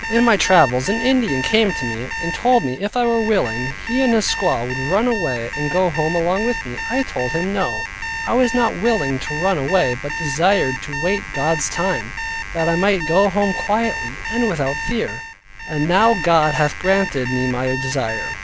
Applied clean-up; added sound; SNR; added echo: none; Alarm; 7 dB; none.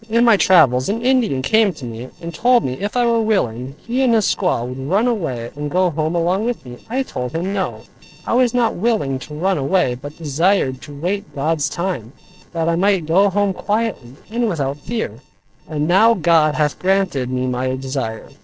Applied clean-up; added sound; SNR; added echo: neural separator model SepFormer DNS4.